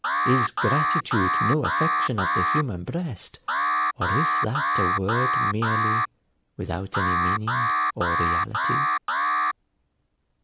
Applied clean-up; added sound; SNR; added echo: none; Alarm; -4 dB; none.